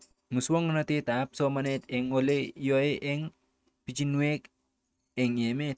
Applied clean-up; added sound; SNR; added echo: neural mask model RNNoise.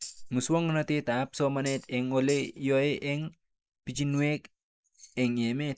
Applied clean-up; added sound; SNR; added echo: neural mask model Resemble Enhance denoiser.